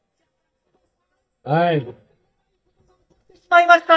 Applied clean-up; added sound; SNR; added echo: neural mask model DeepFilterNet 3.